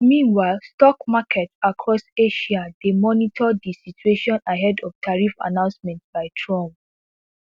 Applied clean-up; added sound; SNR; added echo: none; none; none; none.